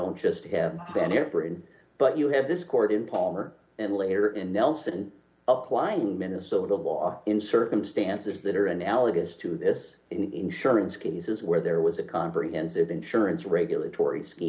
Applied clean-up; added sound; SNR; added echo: none; none; none; none.